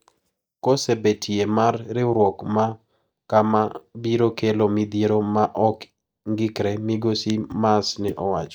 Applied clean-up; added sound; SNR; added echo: neural mask model DeepFilterNet 3.